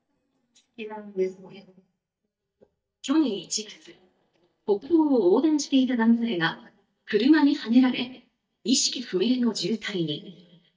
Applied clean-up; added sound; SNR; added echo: neural mask model DeepFilterNet 3.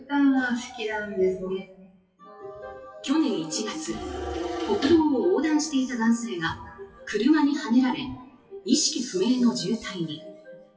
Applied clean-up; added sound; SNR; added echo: classical method WPE with log-MMSE.